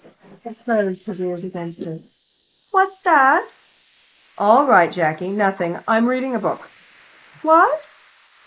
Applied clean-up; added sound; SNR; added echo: neural mask model Resemble Enhance denoiser.